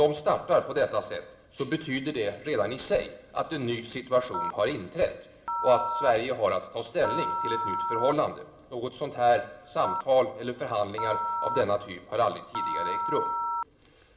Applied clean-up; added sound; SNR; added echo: none; Telephone; 4 dB; reverberation time 1.3 s.